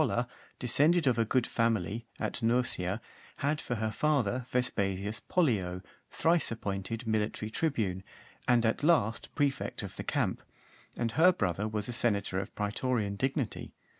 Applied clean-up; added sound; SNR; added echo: none; none; none; none.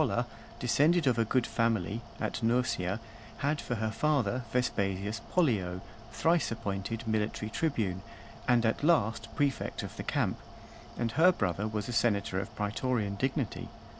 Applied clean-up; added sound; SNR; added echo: none; Mechanical fan; 17 dB; none.